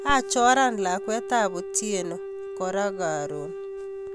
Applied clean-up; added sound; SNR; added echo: none; Wind instrument, woodwind instrument; 9 dB; none.